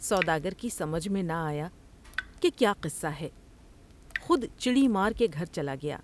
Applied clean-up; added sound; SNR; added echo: none; Drip / Water tap, faucet; 15 dB; none.